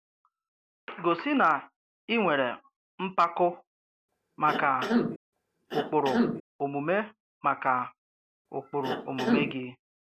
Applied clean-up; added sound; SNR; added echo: none; Cough; 0 dB; none.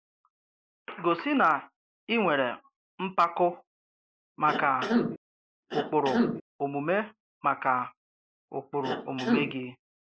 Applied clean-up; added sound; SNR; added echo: neural mask model Resemble Enhance denoiser.